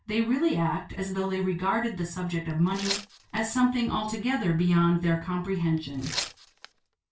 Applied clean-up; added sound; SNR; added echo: none; Tearing; 10 dB; reverberation time 0.2 s.